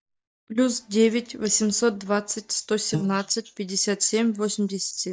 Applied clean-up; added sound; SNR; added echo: neural mask model DeepFilterNet 3.